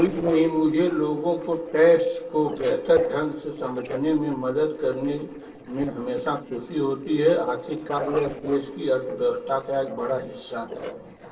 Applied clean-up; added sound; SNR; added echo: neural separator model SepFormer DNS4.